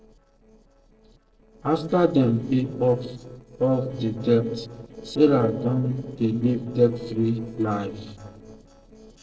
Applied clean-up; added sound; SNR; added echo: neural separator model SepFormer DNS4.